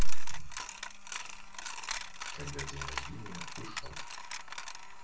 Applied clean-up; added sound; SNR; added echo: none; Coin (dropping); 15 dB; reverberation time 0.3 s.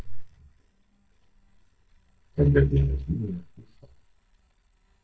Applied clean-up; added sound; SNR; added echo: neural mask model DeepFilterNet 3.